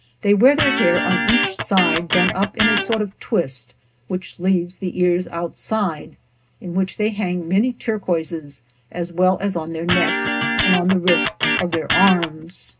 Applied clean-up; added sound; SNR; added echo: none; Electric guitar; 0 dB; reverberation time 0.2 s.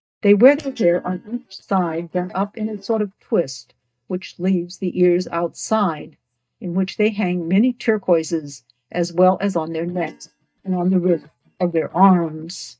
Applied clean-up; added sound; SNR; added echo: neural mask model DeepFilterNet 3.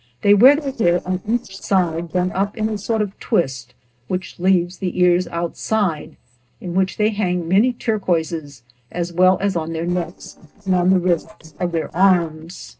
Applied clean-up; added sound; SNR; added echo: neural separator model SepFormer DNS4.